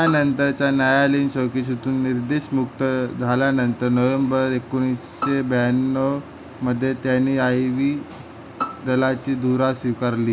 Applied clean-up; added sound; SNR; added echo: none; Bowed string instrument; 14 dB; none.